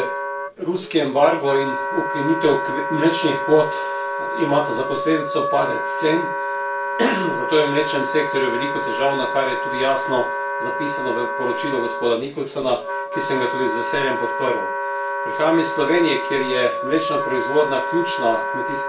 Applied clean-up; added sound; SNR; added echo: none; Wind instrument, woodwind instrument; 3 dB; reverberation time 0.3 s.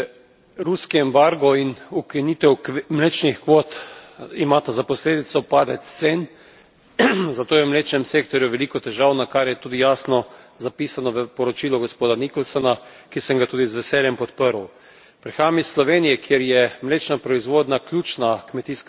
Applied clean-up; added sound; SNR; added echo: none; none; none; none.